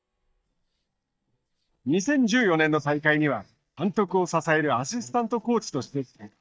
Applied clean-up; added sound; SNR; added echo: neural mask model DeepFilterNet 3.